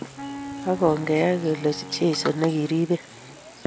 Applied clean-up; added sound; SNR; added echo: none; Wind instrument, woodwind instrument; 14 dB; none.